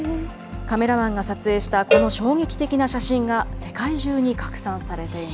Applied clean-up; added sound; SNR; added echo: none; Cowbell; 3 dB; none.